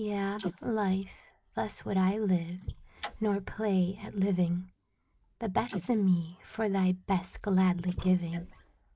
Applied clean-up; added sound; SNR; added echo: neural mask model Resemble Enhance denoiser.